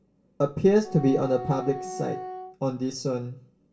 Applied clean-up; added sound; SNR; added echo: none; Wind instrument, woodwind instrument; 12 dB; reverberation time 0.2 s.